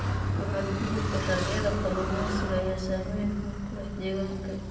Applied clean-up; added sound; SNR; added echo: none; Car; 0 dB; reverberation time 1.0 s.